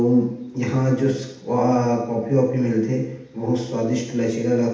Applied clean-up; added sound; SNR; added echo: none; none; none; reverberation time 0.8 s.